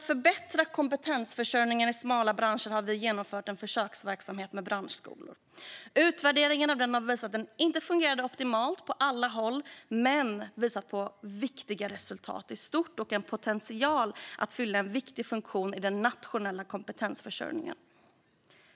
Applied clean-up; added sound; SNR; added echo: none; none; none; none.